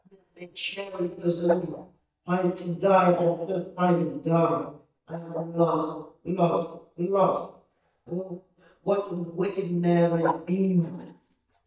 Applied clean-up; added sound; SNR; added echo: neural mask model DeepFilterNet 3.